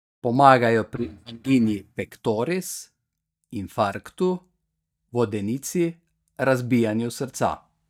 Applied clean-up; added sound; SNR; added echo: neural mask model DeepFilterNet 3.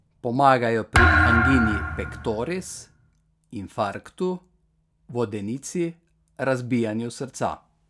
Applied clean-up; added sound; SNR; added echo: none; Thump, thud; -3 dB; none.